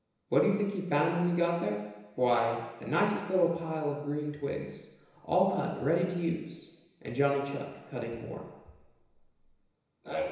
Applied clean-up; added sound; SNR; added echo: none; none; none; reverberation time 1.0 s.